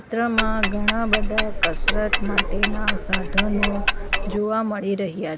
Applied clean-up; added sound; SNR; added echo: none; Tick-tock; -4 dB; none.